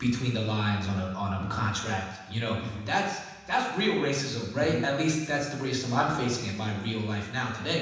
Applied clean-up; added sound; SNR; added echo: none; none; none; reverberation time 1.1 s.